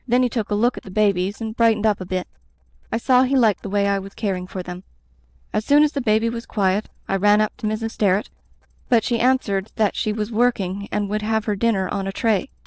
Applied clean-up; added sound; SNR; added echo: neural separator model SepFormer DNS4.